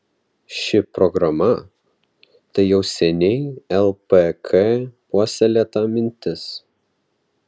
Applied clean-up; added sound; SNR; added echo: none; none; none; none.